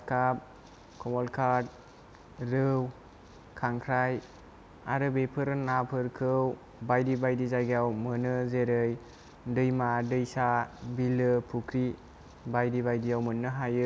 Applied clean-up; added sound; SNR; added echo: none; none; none; none.